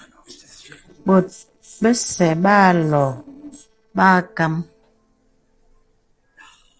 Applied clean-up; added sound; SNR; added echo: neural separator model SepFormer DNS4.